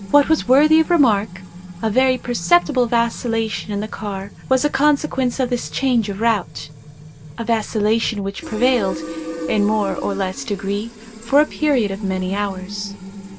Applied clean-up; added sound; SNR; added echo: none; Fill (with liquid); 14 dB; none.